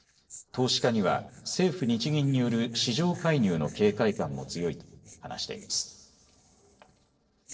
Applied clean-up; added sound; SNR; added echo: neural separator model SepFormer DNS4.